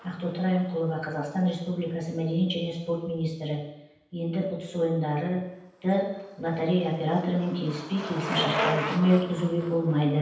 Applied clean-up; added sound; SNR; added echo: none; Bicycle; 11 dB; reverberation time 0.9 s.